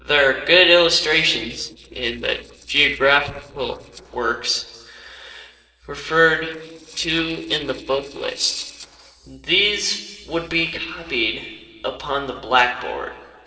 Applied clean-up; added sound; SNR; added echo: neural separator model SepFormer DNS4.